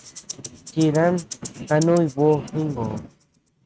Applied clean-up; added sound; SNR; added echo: neural mask model RNNoise.